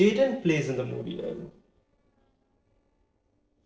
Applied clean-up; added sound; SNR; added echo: neural separator model SepFormer DNS4.